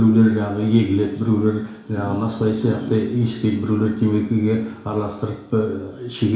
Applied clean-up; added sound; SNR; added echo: none; none; none; reverberation time 0.7 s.